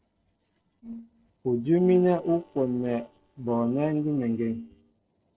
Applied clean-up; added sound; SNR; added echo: neural separator model SepFormer DNS4.